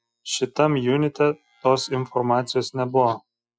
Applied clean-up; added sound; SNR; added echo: classical method Wiener filter.